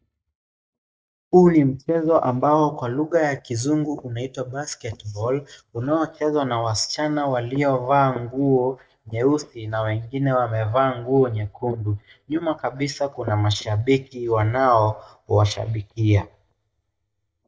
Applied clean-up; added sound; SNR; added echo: neural mask model DeepFilterNet 3.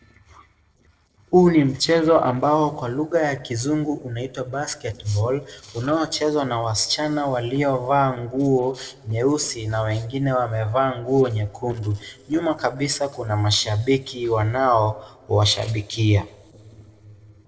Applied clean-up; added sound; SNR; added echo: neural separator model SepFormer DNS4.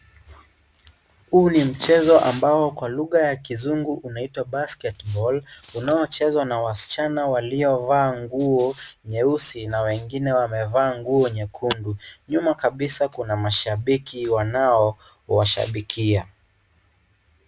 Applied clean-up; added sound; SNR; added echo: none; none; none; none.